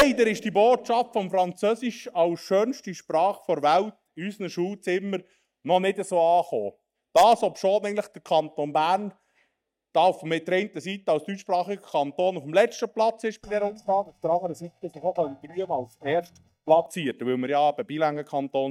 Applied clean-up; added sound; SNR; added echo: neural mask model DeepFilterNet 3.